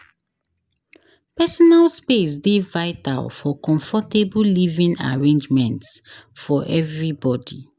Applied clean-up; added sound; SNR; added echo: none; none; none; none.